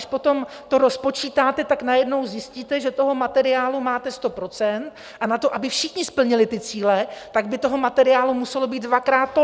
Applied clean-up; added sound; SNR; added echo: none; none; none; none.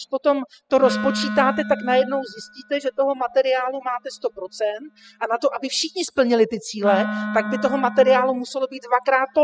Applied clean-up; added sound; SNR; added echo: classical method spectral subtraction.